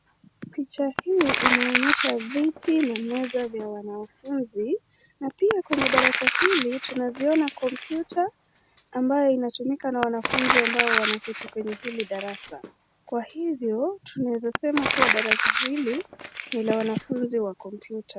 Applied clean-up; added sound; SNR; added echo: none; Crumpling, crinkling; 2 dB; none.